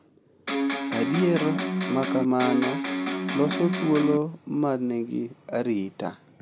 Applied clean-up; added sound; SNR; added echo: none; Electric guitar; 1 dB; none.